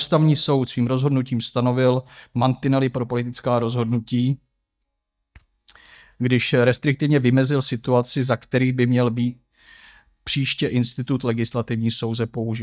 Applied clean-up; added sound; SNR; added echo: neural mask model DeepFilterNet 3.